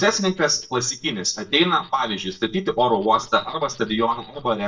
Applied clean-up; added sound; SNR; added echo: neural mask model DeepFilterNet 3.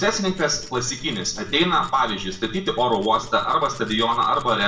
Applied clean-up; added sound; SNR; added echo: none; Tools; 17 dB; reverberation time 0.5 s.